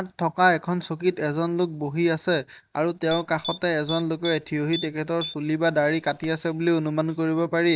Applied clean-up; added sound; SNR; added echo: none; Typing; 14 dB; none.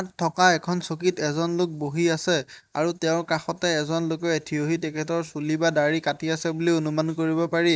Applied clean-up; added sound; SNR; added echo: none; none; none; none.